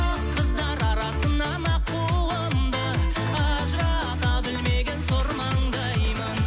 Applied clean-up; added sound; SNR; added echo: none; none; none; none.